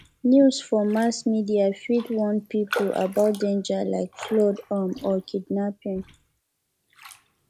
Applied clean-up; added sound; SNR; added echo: none; Raindrop; 17 dB; none.